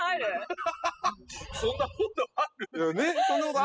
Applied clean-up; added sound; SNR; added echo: classical method spectral subtraction.